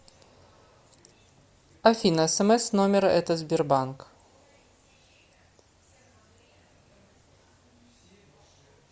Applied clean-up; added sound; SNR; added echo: none; none; none; none.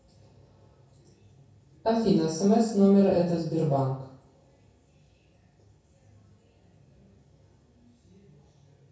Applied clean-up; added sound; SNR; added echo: none; none; none; reverberation time 0.6 s.